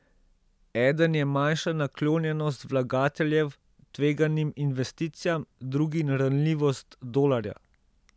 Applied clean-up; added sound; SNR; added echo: none; none; none; none.